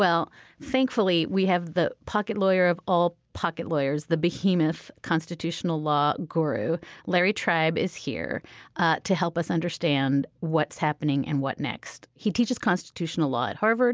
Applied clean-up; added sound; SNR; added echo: none; none; none; none.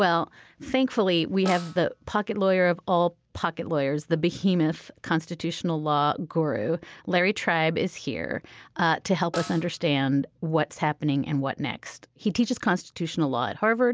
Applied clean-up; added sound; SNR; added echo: none; Snare drum; 17 dB; none.